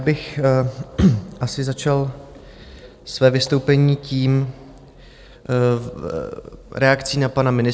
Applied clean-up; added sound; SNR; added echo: none; none; none; none.